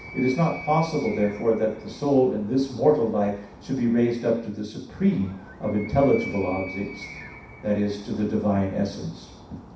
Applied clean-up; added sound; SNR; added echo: none; Animal; 17 dB; reverberation time 0.6 s.